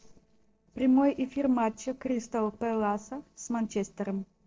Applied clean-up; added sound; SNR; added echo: neural separator model SepFormer DNS4.